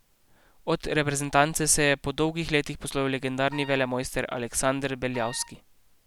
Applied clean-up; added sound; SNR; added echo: none; Wind instrument, woodwind instrument; 16 dB; none.